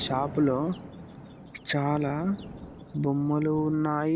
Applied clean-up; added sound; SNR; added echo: none; Thunder; 14 dB; none.